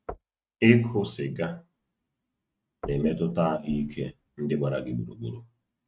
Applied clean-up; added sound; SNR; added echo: neural mask model RNNoise.